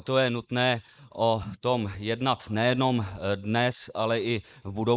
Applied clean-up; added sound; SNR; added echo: neural mask model Resemble Enhance denoiser.